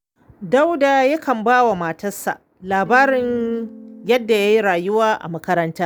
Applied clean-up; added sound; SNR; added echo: none; Electric guitar / Strum; 19 dB; none.